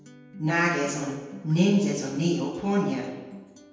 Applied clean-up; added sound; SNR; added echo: none; Acoustic guitar; 19 dB; reverberation time 1.1 s.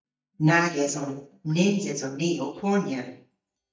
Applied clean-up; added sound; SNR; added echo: neural mask model DeepFilterNet 3.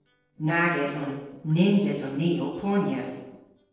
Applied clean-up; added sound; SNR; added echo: neural separator model SepFormer DNS4.